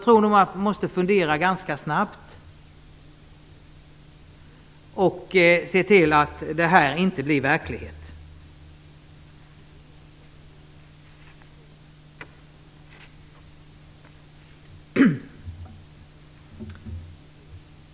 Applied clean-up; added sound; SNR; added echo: none; none; none; none.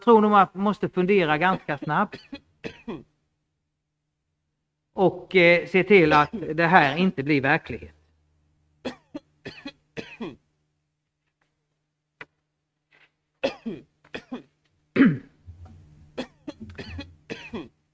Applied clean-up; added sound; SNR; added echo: neural mask model RNNoise.